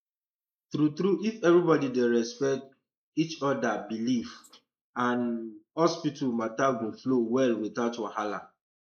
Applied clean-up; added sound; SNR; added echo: neural mask model Resemble Enhance denoiser.